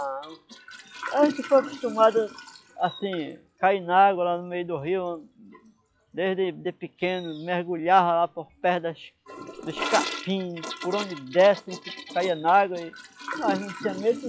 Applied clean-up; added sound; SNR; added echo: classical method log-MMSE.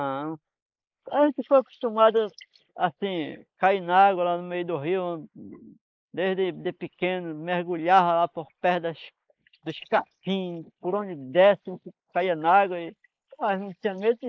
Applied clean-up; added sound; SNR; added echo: neural mask model Resemble Enhance denoiser.